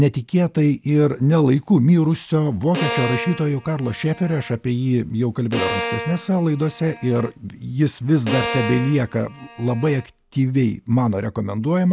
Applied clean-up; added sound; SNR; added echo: none; Bowed string instrument; 10 dB; none.